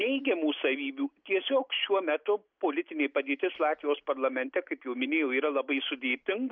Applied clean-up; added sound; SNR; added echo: none; none; none; none.